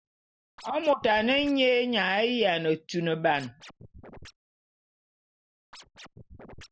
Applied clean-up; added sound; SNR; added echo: none; Scratching (performance technique); 19 dB; none.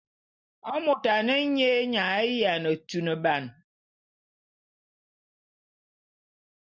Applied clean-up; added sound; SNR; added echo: none; none; none; none.